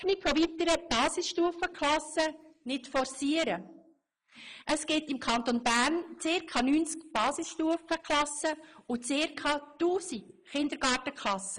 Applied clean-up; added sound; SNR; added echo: neural mask model Resemble Enhance denoiser.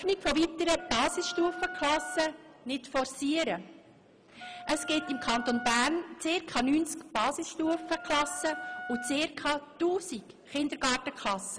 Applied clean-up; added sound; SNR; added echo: none; Wind instrument, woodwind instrument; 11 dB; none.